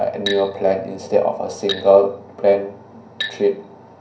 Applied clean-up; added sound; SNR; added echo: none; Glass; 14 dB; reverberation time 0.6 s.